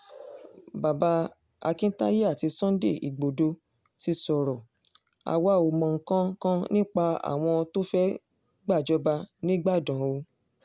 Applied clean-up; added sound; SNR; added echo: none; none; none; none.